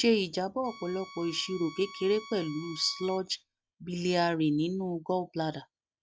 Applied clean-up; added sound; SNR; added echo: none; Bowed string instrument; 17 dB; none.